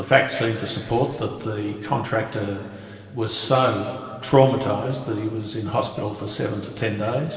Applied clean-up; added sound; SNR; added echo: none; none; none; reverberation time 2.4 s.